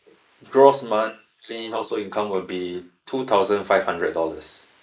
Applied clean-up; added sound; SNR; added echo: neural mask model Resemble Enhance denoiser.